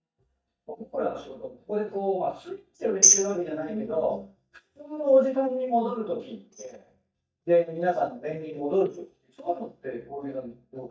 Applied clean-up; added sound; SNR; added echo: neural mask model DeepFilterNet 3.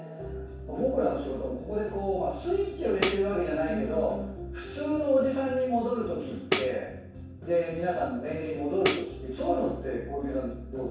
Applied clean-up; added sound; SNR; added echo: none; Tambourine; -2 dB; reverberation time 0.7 s.